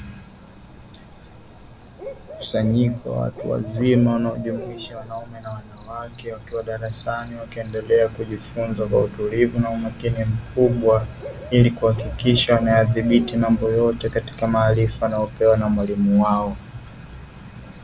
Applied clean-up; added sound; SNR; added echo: none; Cricket / Bird; 18 dB; none.